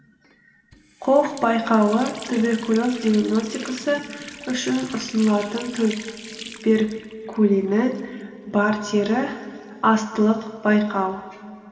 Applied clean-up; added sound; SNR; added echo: none; Water tap, faucet; 19 dB; reverberation time 2.2 s.